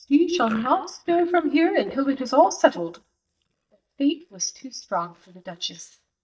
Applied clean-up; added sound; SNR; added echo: neural mask model DeepFilterNet 3.